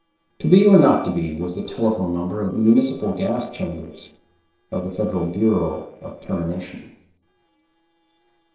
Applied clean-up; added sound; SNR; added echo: neural separator model SepFormer DNS4.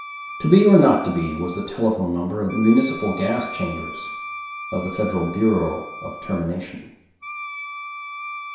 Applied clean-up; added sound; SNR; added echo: none; Wind instrument, woodwind instrument; 13 dB; reverberation time 0.7 s.